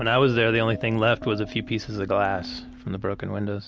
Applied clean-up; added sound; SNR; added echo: none; none; none; none.